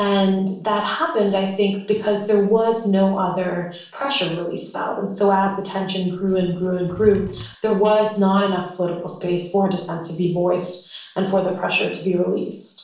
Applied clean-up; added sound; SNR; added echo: none; Wood / Tools; 15 dB; reverberation time 0.5 s.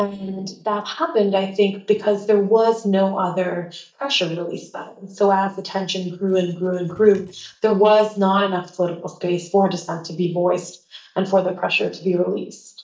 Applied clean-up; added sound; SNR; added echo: neural mask model DeepFilterNet 3.